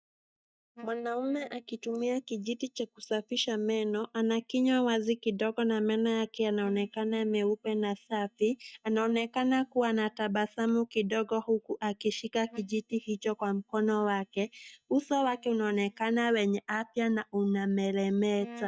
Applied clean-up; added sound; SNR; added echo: neural mask model DeepFilterNet 3.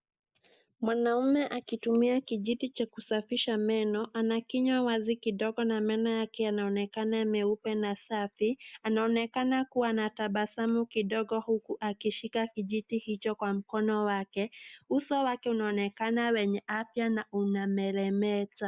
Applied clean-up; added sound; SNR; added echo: neural mask model Resemble Enhance denoiser.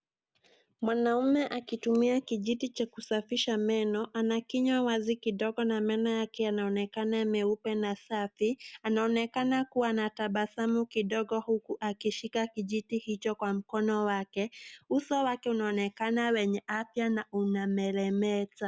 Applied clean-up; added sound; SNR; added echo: none; none; none; none.